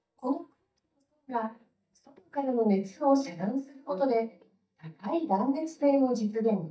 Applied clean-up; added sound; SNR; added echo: neural mask model DeepFilterNet 3.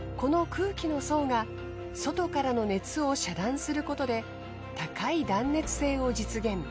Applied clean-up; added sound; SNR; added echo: none; none; none; none.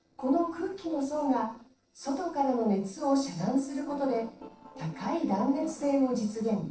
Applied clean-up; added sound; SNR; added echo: neural separator model SepFormer DNS4.